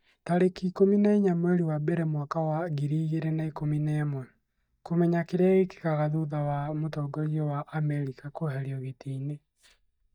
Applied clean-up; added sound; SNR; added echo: neural mask model DeepFilterNet 3.